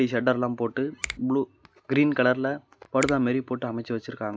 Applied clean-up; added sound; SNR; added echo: none; Finger snapping; 16 dB; none.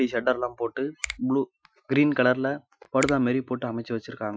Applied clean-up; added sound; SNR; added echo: classical method Wiener filter.